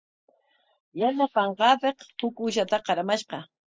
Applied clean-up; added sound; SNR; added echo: neural mask model Resemble Enhance denoiser.